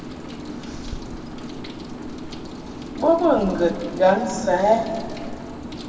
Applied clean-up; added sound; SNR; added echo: none; Rain; 9 dB; reverberation time 2.0 s.